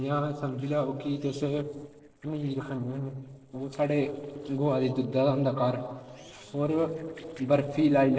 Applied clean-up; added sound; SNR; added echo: neural separator model SepFormer DNS4.